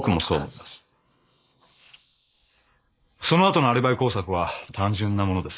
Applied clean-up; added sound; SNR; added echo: neural mask model Resemble Enhance denoiser.